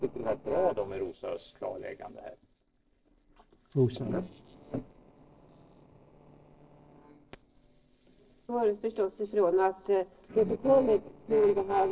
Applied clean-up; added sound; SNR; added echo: neural separator model SepFormer DNS4.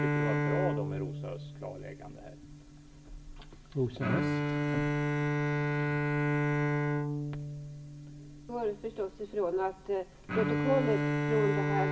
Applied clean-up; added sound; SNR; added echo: none; Bowed string instrument; -4 dB; reverberation time 0.5 s.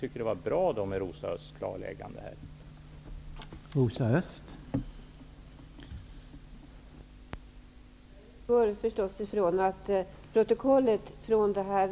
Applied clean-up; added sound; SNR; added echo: none; none; none; none.